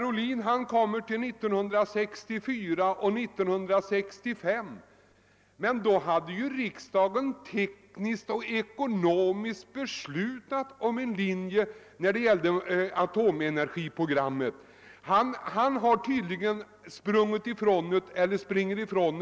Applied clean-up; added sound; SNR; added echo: none; none; none; none.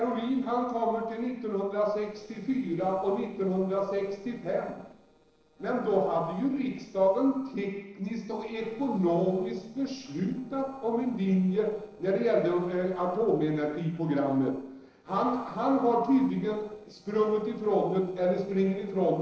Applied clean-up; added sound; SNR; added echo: neural separator model SepFormer DNS4.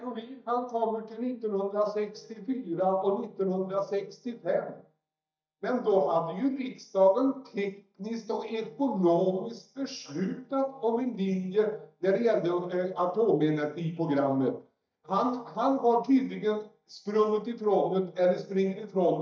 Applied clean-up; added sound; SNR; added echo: neural mask model DeepFilterNet 3.